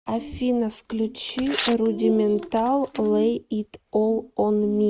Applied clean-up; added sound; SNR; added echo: neural mask model RNNoise.